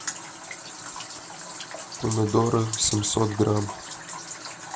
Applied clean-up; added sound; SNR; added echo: none; none; none; none.